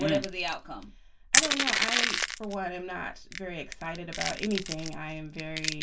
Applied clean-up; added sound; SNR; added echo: none; Crushing; -2 dB; reverberation time 0.2 s.